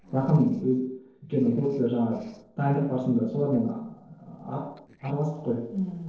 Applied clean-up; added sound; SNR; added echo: neural separator model SepFormer DNS4.